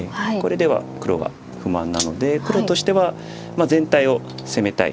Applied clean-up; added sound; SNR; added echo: none; Traffic noise, roadway noise; 13 dB; none.